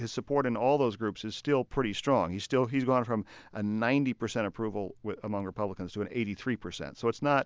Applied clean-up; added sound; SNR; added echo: none; none; none; none.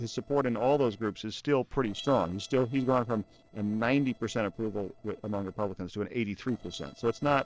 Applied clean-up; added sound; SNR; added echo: neural separator model SepFormer DNS4.